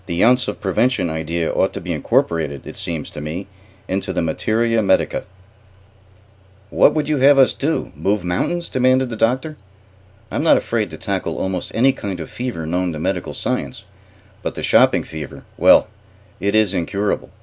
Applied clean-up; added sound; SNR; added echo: none; none; none; none.